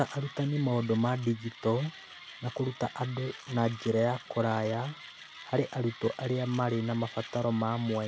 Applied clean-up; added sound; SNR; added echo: none; Mechanisms; 17 dB; none.